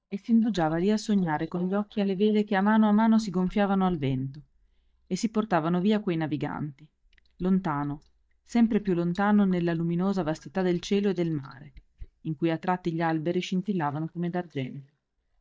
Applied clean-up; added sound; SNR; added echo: neural mask model DeepFilterNet 3.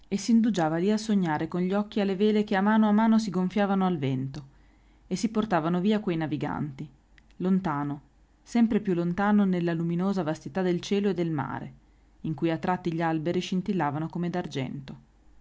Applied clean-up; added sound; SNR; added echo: none; none; none; none.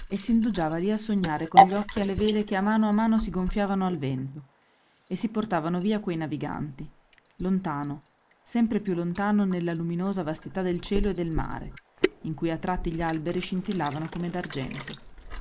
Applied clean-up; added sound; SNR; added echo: neural mask model Resemble Enhance denoiser.